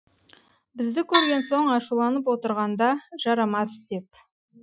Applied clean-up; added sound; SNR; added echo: classical method Wiener filter.